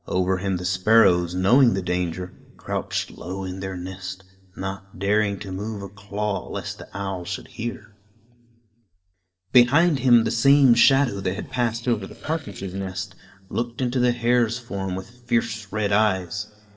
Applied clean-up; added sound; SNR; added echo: neural separator model SepFormer DNS4.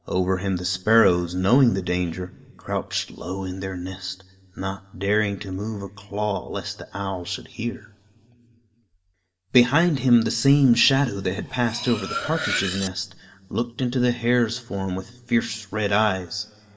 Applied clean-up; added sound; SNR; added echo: none; Cutlery, silverware; 7 dB; reverberation time 1.4 s.